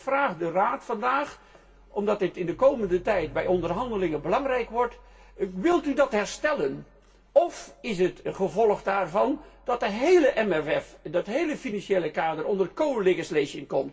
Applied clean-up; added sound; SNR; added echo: none; none; none; reverberation time 0.2 s.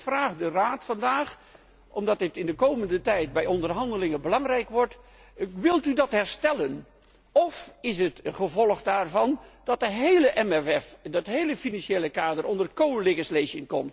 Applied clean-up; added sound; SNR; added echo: none; none; none; none.